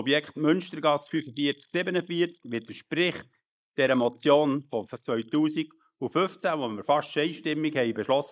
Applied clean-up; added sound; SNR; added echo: neural mask model Resemble Enhance denoiser.